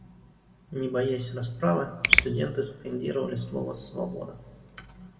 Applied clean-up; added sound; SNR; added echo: none; Finger snapping; -3 dB; reverberation time 1.1 s.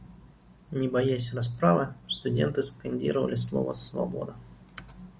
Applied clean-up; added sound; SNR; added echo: none; none; none; none.